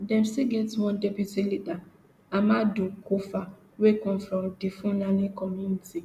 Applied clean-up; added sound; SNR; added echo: none; none; none; none.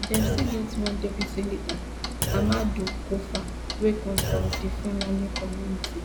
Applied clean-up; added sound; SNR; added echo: none; Thump, thud + Clock; 0 dB; none.